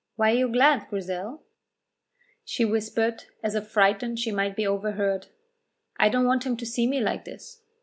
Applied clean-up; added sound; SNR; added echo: none; none; none; none.